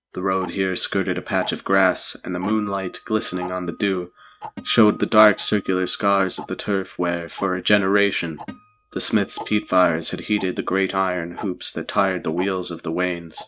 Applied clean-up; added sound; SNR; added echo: neural mask model RNNoise.